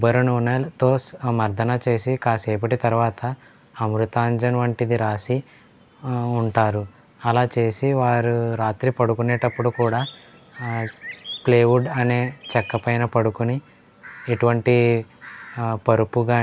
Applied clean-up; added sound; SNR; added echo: none; Bird; 17 dB; none.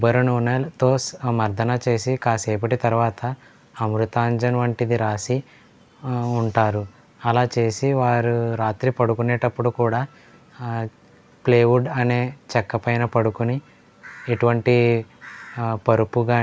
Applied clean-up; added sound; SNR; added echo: none; none; none; none.